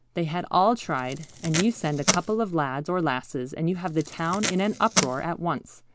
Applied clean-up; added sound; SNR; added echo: none; Packing tape, duct tape; 5 dB; none.